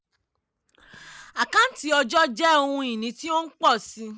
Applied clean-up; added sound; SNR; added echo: neural mask model Resemble Enhance denoiser.